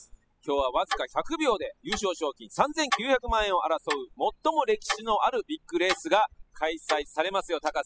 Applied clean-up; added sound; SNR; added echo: classical method spectral subtraction.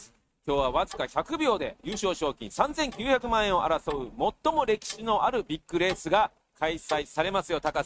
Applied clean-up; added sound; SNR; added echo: neural mask model RNNoise.